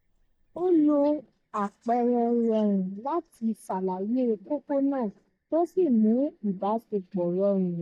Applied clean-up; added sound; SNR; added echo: neural mask model DeepFilterNet 3.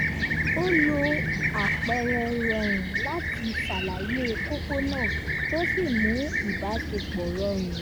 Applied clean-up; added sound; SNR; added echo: none; Fixed-wing aircraft, airplane; -1 dB; none.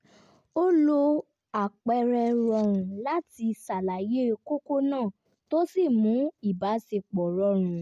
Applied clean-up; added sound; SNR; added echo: none; none; none; none.